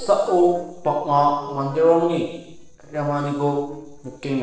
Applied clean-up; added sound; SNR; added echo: neural separator model SepFormer DNS4.